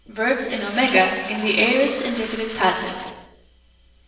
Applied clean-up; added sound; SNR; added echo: none; Fill (with liquid); 13 dB; reverberation time 1.2 s.